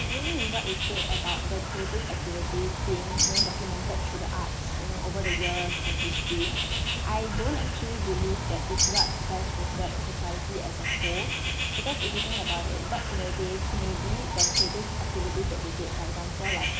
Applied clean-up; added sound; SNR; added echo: none; Bird; -4 dB; none.